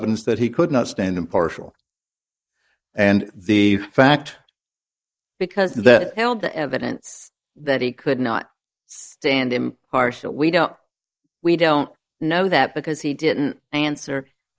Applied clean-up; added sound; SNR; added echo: neural mask model Resemble Enhance denoiser.